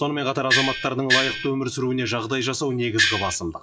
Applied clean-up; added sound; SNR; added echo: classical method WPE with log-MMSE.